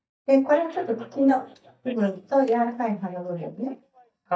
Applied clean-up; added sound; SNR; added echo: neural mask model DeepFilterNet 3.